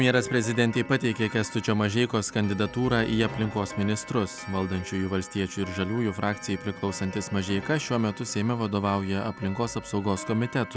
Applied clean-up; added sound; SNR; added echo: none; Clock; 17 dB; none.